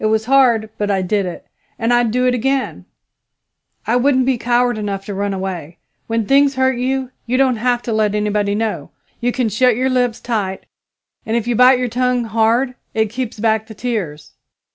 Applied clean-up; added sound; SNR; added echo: none; none; none; none.